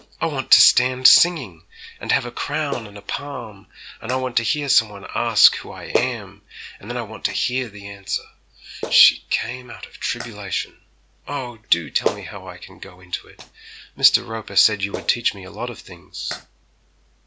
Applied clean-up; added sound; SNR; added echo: none; Clapping; 12 dB; none.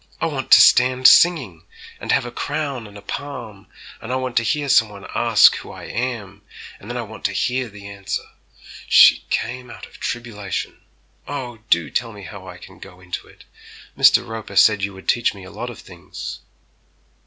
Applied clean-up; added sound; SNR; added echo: none; none; none; none.